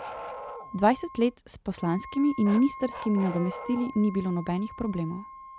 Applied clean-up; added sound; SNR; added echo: none; Bark + Wind instrument, woodwind instrument; 13 dB; none.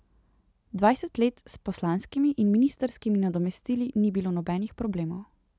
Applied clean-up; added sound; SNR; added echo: none; none; none; none.